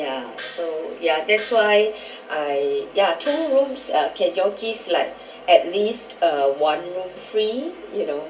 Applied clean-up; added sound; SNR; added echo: none; Gong; 17 dB; reverberation time 0.2 s.